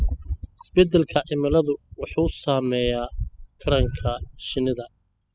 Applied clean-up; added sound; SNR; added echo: classical method spectral subtraction.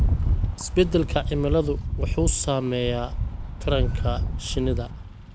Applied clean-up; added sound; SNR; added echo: none; Rattle; -1 dB; none.